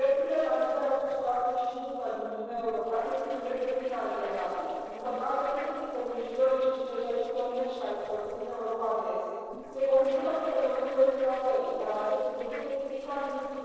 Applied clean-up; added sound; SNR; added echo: neural separator model SepFormer DNS4.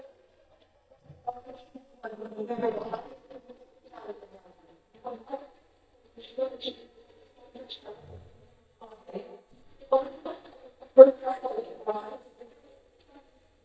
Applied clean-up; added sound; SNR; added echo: neural mask model DeepFilterNet 3.